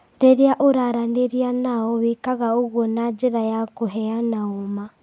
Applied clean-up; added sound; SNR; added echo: none; none; none; none.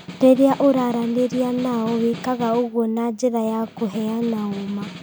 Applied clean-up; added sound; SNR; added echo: none; Snare drum; 16 dB; none.